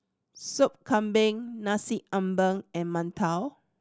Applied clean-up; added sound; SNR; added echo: none; none; none; none.